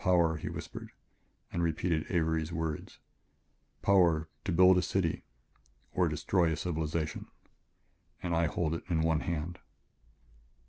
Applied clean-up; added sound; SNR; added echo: none; none; none; none.